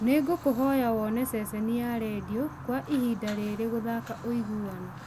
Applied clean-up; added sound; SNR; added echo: none; Fire; 14 dB; none.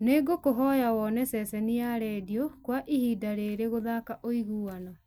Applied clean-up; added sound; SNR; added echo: none; none; none; none.